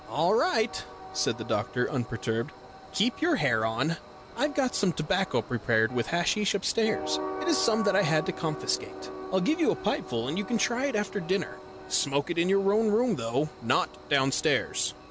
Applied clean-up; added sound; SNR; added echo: none; Train; 13 dB; none.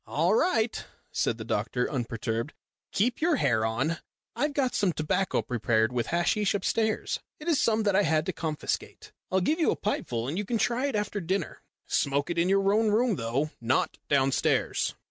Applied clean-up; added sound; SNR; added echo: none; none; none; none.